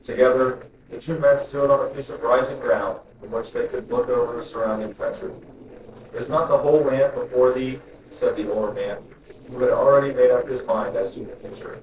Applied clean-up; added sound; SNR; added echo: neural separator model SepFormer DNS4.